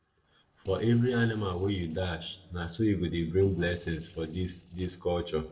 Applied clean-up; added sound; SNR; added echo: neural separator model SepFormer DNS4.